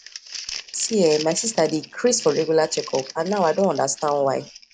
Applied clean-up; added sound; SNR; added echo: none; Crumpling, crinkling; 15 dB; none.